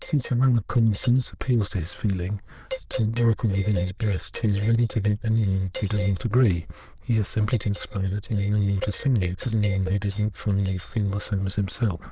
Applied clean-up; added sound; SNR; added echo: neural diffusion model UNIVERSE++.